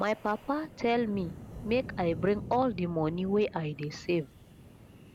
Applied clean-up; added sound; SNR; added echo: none; Wind; 14 dB; none.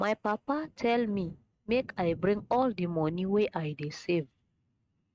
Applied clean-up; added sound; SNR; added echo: neural mask model RNNoise.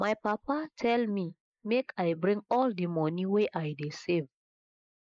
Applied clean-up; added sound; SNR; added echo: neural mask model Resemble Enhance denoiser.